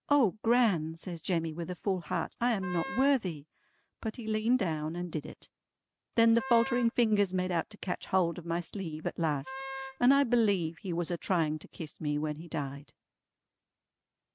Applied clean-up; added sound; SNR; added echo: none; Wind instrument, woodwind instrument; 11 dB; none.